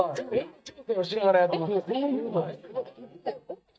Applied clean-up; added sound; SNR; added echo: neural mask model DeepFilterNet 3.